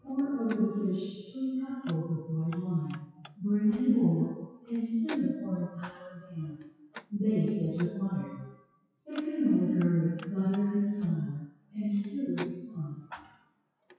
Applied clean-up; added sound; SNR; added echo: classical method WPE with log-MMSE.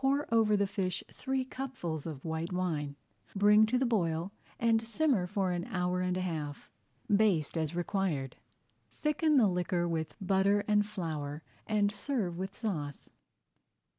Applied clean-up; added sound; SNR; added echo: none; none; none; none.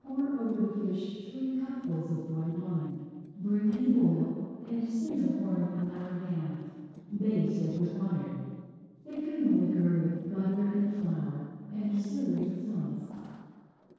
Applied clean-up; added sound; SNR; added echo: neural separator model SepFormer DNS4.